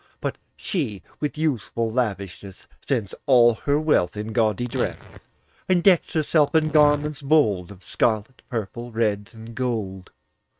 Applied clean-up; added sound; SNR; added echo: neural mask model RNNoise.